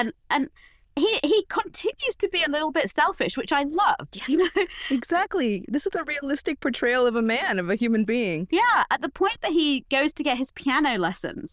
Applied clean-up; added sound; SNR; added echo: neural diffusion model UNIVERSE++.